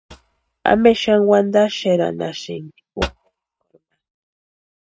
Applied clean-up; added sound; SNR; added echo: neural mask model RNNoise.